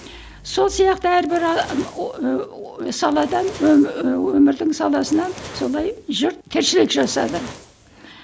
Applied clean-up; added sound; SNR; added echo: none; Fire; 20 dB; none.